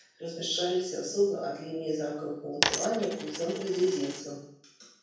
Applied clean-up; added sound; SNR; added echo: none; Coin (dropping); 3 dB; reverberation time 0.7 s.